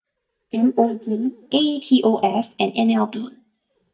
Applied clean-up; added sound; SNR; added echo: neural mask model DeepFilterNet 3.